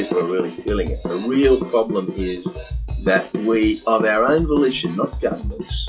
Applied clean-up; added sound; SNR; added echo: classical method WPE with log-MMSE.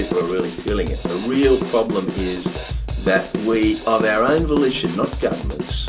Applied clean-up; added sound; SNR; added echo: none; Drum kit; 6 dB; reverberation time 0.2 s.